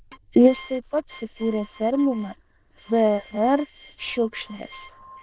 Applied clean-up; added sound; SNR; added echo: neural diffusion model UNIVERSE++.